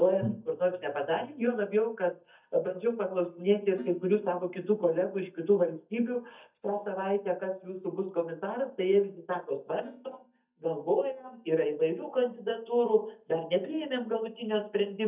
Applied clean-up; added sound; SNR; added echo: neural mask model DeepFilterNet 3.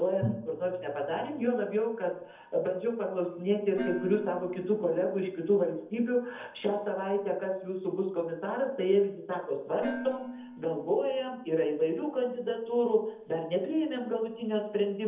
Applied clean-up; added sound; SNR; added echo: none; Dishes, pots, and pans; 17 dB; reverberation time 0.7 s.